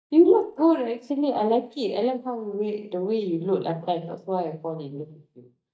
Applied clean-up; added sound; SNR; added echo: neural mask model DeepFilterNet 3.